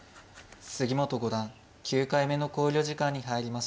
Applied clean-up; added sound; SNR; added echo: none; none; none; none.